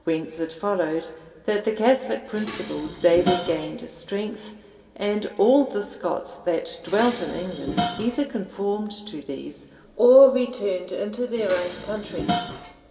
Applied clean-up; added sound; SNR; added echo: none; Dishes, pots, and pans; 11 dB; reverberation time 2.1 s.